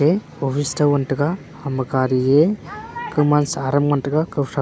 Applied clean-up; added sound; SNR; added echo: none; none; none; none.